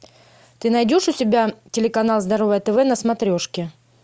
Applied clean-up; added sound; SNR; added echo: none; none; none; none.